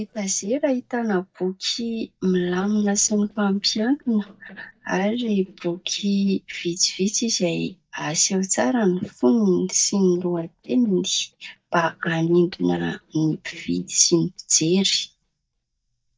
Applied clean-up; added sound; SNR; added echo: neural mask model DeepFilterNet 3.